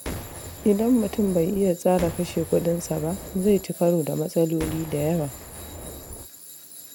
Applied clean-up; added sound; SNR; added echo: none; Tools + Boom; 13 dB; none.